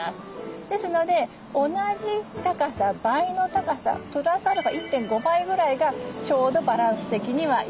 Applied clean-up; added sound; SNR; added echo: none; none; none; none.